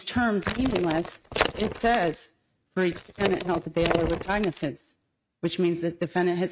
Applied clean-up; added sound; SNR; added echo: neural mask model RNNoise.